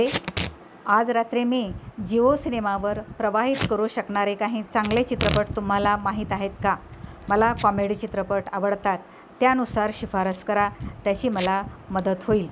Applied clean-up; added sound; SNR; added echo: none; Packing tape, duct tape / Tearing; 12 dB; none.